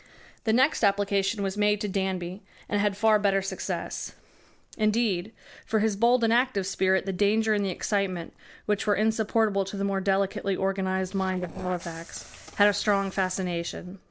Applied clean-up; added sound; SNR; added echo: neural separator model SepFormer DNS4.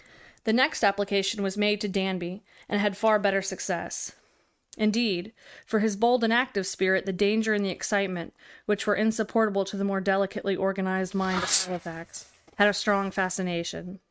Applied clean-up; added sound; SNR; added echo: neural mask model RNNoise.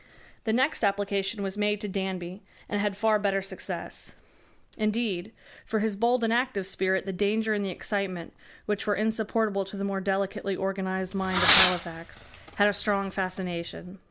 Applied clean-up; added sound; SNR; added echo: none; Fireworks; -4 dB; none.